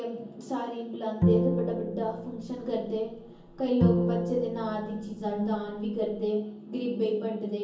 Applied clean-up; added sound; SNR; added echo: none; Bowed string instrument; 0 dB; reverberation time 0.7 s.